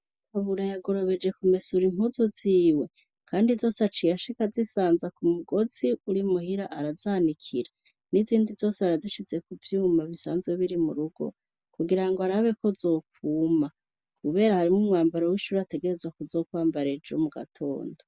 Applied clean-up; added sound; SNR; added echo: none; none; none; none.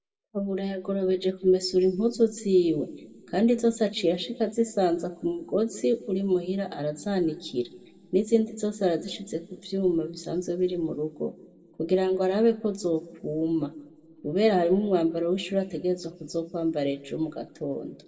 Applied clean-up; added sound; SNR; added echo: none; none; none; reverberation time 1.9 s.